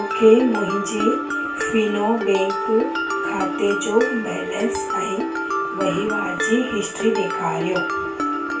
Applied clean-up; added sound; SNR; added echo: none; Mallet percussion; 3 dB; reverberation time 0.2 s.